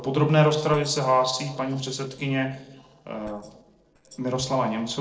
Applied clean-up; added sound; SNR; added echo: neural separator model SepFormer DNS4.